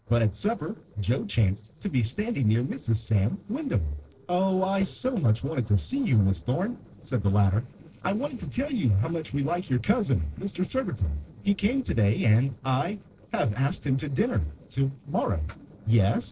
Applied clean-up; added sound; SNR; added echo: neural separator model SepFormer DNS4.